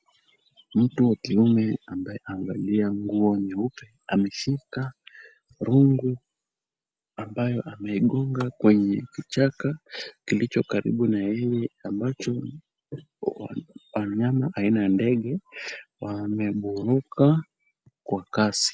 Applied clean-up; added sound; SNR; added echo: none; none; none; none.